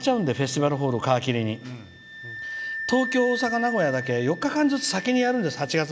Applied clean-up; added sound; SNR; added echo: none; Wind instrument, woodwind instrument; 11 dB; none.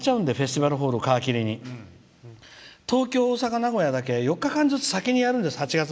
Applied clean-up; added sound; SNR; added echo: none; none; none; none.